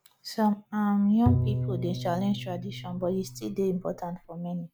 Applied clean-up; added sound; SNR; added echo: none; Bowed string instrument; 3 dB; none.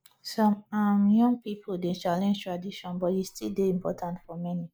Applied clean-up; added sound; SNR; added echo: neural mask model Resemble Enhance denoiser.